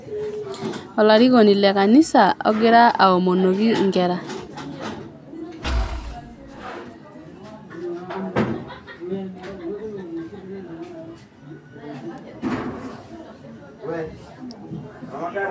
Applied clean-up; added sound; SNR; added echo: none; Engine / Car; 6 dB; none.